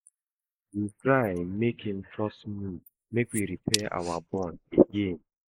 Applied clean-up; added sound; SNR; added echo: neural mask model Resemble Enhance denoiser.